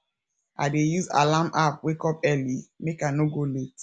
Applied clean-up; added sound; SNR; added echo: none; none; none; none.